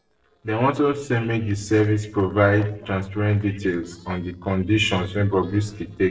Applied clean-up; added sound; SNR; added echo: neural separator model SepFormer DNS4.